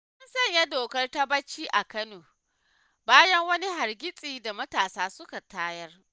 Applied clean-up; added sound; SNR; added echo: none; none; none; none.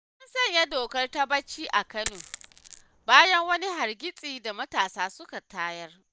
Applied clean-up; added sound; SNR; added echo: none; Coin (dropping); 17 dB; none.